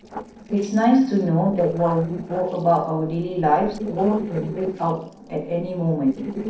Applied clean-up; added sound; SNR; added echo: neural separator model SepFormer DNS4.